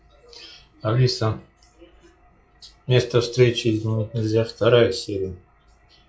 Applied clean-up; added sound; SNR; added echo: classical method log-MMSE.